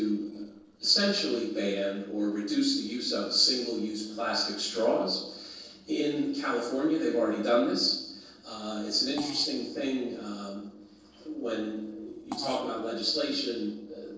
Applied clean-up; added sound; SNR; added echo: neural separator model SepFormer DNS4.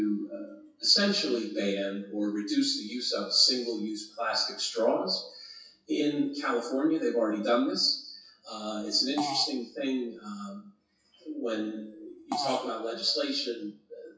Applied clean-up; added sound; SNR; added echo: classical method WPE with log-MMSE.